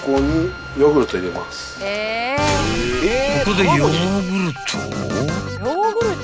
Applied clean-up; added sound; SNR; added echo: none; Wind instrument, woodwind instrument; 18 dB; none.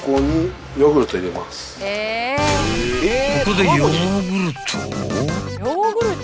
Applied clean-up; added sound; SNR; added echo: none; none; none; none.